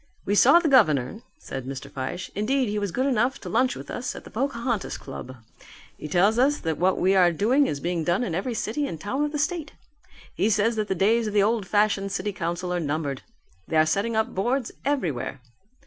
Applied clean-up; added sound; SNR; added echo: none; Fireworks; 18 dB; none.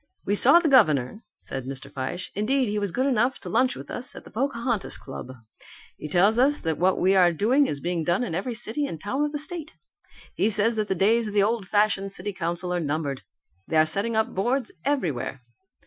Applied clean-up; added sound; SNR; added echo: classical method Wiener filter.